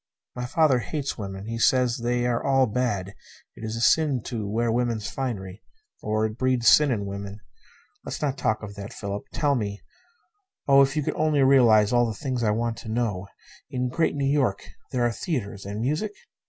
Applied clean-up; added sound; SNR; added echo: none; none; none; none.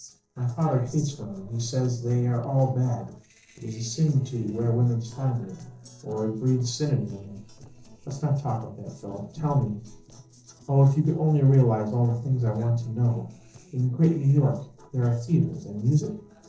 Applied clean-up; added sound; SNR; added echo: neural separator model SepFormer DNS4.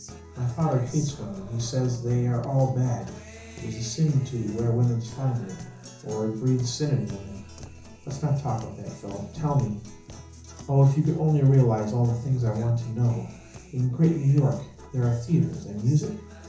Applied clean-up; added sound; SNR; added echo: none; Guitar; 18 dB; reverberation time 0.7 s.